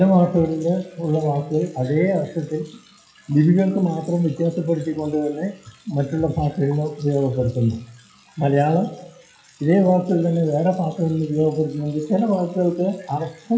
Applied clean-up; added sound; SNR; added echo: classical method WPE with log-MMSE.